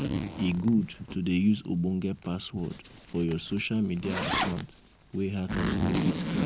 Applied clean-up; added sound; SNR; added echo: none; Zipper (clothing); 4 dB; none.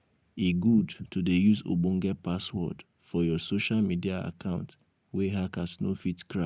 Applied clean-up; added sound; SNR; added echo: none; none; none; none.